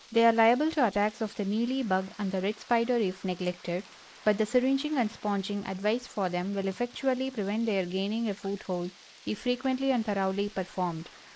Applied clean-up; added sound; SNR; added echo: neural mask model Resemble Enhance denoiser.